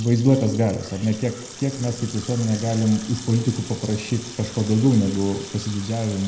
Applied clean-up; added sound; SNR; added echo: none; Sink (filling or washing) / Water tap, faucet; 16 dB; reverberation time 0.7 s.